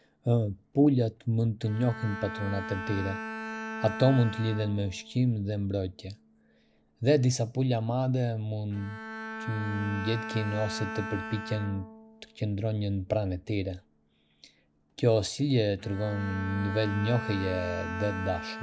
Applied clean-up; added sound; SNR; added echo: none; Bowed string instrument; 11 dB; none.